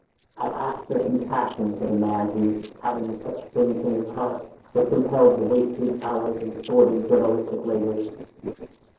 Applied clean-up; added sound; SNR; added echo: neural separator model SepFormer DNS4.